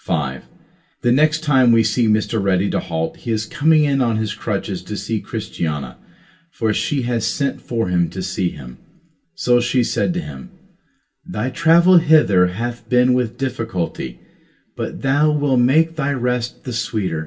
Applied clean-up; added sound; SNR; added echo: none; none; none; reverberation time 0.2 s.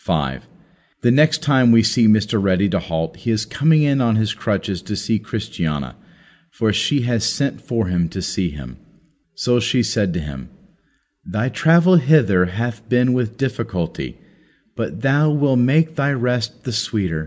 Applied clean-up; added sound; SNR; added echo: none; none; none; none.